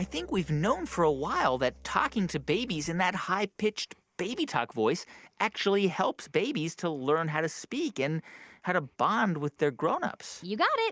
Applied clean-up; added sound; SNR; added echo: none; none; none; none.